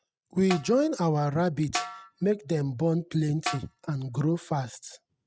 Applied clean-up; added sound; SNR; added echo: neural mask model RNNoise.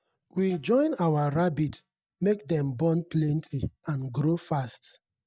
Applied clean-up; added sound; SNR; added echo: neural mask model DeepFilterNet 3.